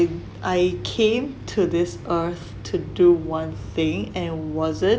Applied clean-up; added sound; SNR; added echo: none; none; none; none.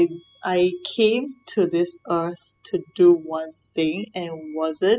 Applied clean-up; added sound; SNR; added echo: classical method spectral subtraction.